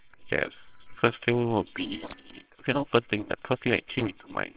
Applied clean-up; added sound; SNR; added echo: neural separator model SepFormer WHAMR!.